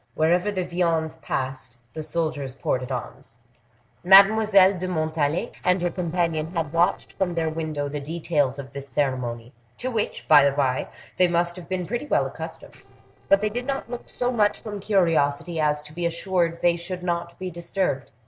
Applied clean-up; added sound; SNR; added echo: neural separator model SepFormer DNS4.